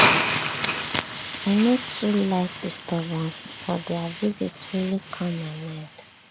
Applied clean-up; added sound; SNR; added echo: none; Hiss; 2 dB; none.